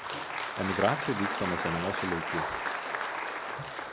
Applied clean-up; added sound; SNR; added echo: none; Applause; -1 dB; none.